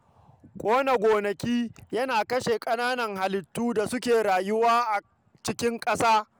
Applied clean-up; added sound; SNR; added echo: none; none; none; none.